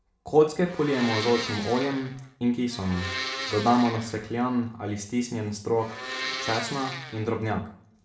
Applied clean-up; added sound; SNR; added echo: none; Domestic sounds, home sounds; 8 dB; reverberation time 0.4 s.